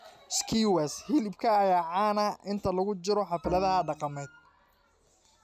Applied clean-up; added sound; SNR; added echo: none; Bowed string instrument; 14 dB; none.